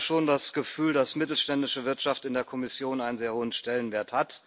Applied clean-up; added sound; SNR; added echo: none; none; none; none.